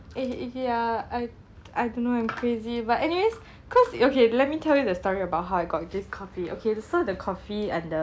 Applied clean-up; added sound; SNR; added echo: none; none; none; none.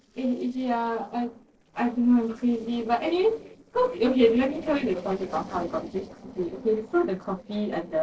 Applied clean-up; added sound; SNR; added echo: neural separator model SepFormer DNS4.